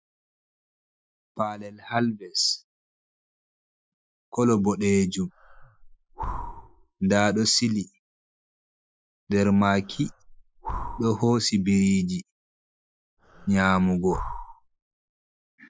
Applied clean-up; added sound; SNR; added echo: classical method Wiener filter.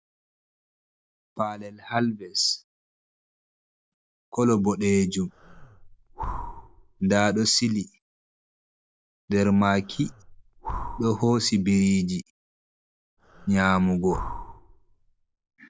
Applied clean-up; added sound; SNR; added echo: none; Breathing; 12 dB; none.